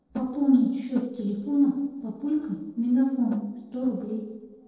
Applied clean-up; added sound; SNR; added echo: neural separator model SepFormer DNS4.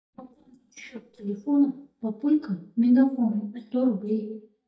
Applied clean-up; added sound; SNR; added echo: neural mask model DeepFilterNet 3.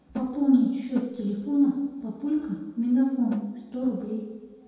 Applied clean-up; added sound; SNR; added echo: none; Snare drum; 11 dB; reverberation time 1.1 s.